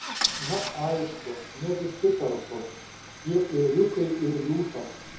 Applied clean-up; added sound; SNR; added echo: none; Idling / Engine starting / Car; 9 dB; reverberation time 0.8 s.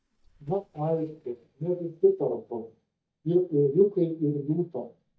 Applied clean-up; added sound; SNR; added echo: neural mask model DeepFilterNet 3.